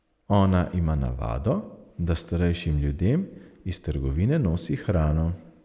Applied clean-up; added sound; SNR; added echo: none; none; none; none.